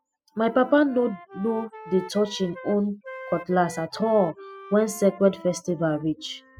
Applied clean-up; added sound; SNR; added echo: classical method spectral subtraction.